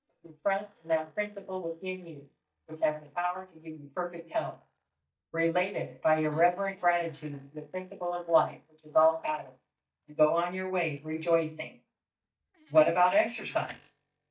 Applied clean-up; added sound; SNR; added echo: neural mask model DeepFilterNet 3.